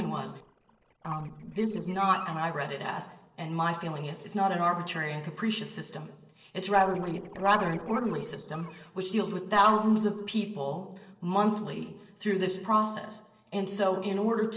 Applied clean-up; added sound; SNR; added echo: neural separator model SepFormer DNS4.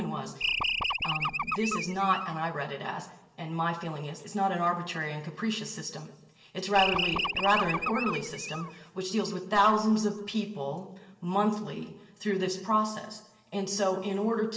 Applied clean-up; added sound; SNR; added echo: none; Animal; 1 dB; reverberation time 0.9 s.